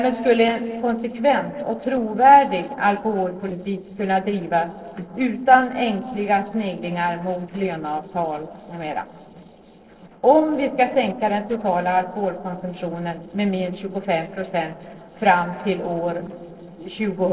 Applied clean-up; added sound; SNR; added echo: neural separator model SepFormer DNS4.